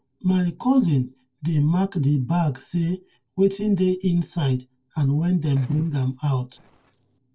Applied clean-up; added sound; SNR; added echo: neural separator model SepFormer DNS4.